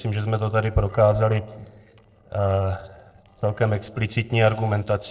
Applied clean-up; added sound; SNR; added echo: neural separator model SepFormer DNS4.